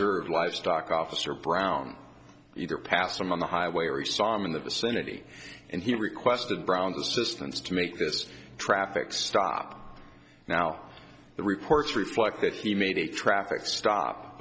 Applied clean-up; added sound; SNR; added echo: none; none; none; none.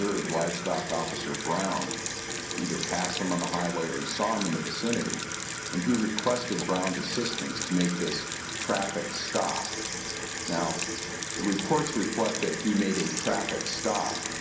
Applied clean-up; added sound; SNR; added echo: none; Sink (filling or washing) / Water tap, faucet; 3 dB; reverberation time 0.6 s.